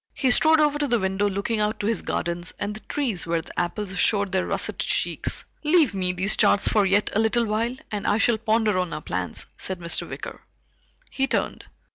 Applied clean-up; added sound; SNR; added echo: none; none; none; none.